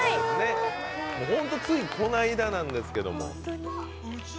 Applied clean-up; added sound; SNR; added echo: none; none; none; none.